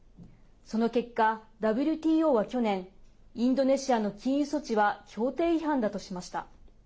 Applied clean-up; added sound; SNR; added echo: none; none; none; none.